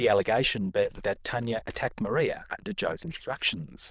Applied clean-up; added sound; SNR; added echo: neural diffusion model UNIVERSE++.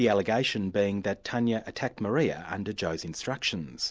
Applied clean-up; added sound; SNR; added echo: none; none; none; none.